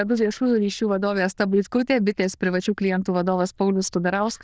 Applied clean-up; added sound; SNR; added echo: neural diffusion model UNIVERSE++.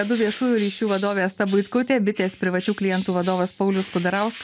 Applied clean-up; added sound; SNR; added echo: none; Bird; 16 dB; none.